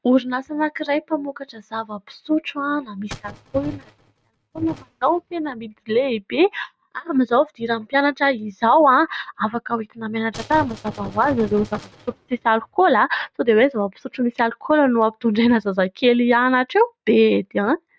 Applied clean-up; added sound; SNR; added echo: neural mask model RNNoise.